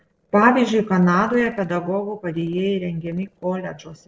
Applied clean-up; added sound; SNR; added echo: neural separator model SepFormer DNS4.